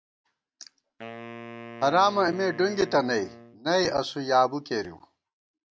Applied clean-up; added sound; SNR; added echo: none; Wind instrument, woodwind instrument; 16 dB; none.